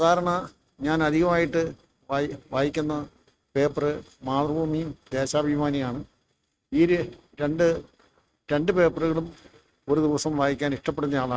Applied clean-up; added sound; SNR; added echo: neural mask model RNNoise.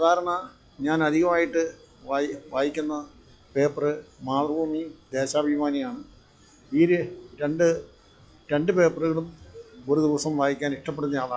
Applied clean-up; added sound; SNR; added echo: classical method log-MMSE.